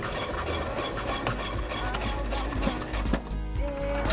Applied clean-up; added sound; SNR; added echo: none; Mechanisms; 1 dB; none.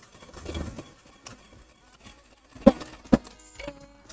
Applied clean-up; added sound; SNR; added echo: neural mask model RNNoise.